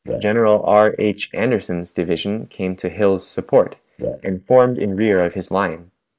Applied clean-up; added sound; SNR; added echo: neural mask model Resemble Enhance denoiser.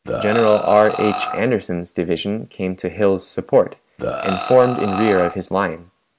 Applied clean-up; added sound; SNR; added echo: none; Burping, eructation; 7 dB; none.